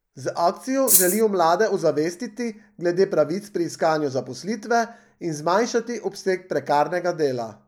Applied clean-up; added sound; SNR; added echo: neural mask model Resemble Enhance denoiser.